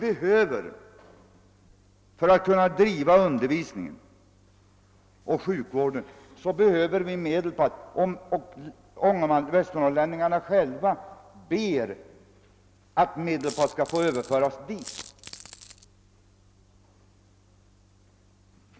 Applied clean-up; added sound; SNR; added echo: none; Coin (dropping); 17 dB; none.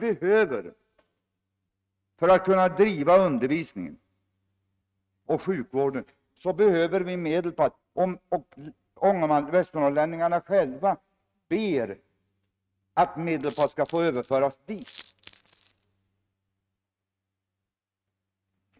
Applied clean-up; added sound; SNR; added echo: neural mask model RNNoise.